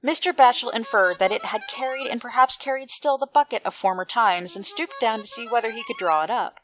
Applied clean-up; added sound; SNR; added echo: none; Harmonica; 18 dB; none.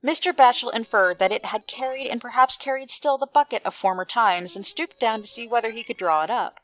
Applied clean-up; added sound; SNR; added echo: neural separator model SepFormer DNS4.